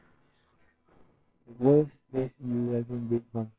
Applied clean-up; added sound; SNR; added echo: neural separator model SepFormer WHAMR!.